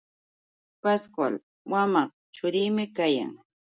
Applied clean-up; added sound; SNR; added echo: none; none; none; none.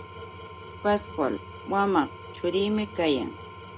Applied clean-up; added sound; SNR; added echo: none; Engine / Tools; 13 dB; none.